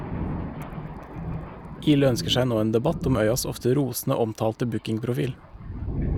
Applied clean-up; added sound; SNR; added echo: none; Thunder; 8 dB; none.